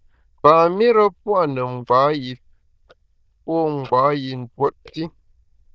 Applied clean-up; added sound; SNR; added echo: neural diffusion model UNIVERSE++.